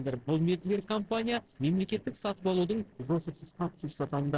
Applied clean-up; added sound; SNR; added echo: neural separator model SepFormer DNS4.